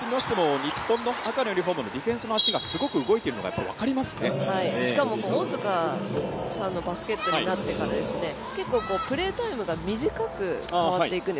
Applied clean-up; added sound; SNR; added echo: none; none; none; none.